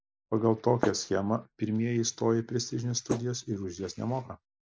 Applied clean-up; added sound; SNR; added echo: neural mask model Resemble Enhance denoiser.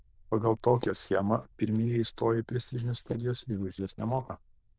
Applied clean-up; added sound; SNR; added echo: neural diffusion model UNIVERSE++.